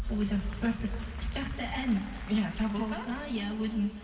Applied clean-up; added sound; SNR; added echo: none; Applause / Crowd; 19 dB; reverberation time 2.7 s.